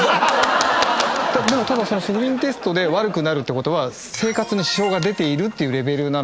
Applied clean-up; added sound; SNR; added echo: none; none; none; none.